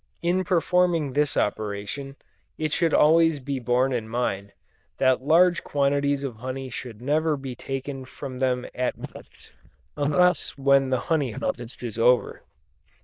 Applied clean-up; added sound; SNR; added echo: neural diffusion model UNIVERSE++.